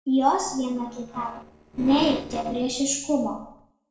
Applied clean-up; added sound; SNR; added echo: neural separator model SepFormer DNS4.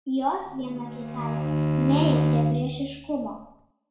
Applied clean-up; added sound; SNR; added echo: none; Bowed string instrument; -3 dB; reverberation time 0.6 s.